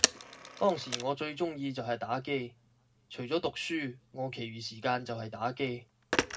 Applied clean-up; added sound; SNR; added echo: none; Telephone; 4 dB; reverberation time 0.2 s.